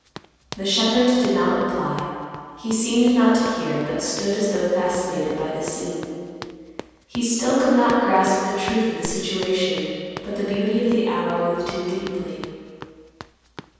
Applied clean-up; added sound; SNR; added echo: none; Run; 18 dB; reverberation time 2.1 s.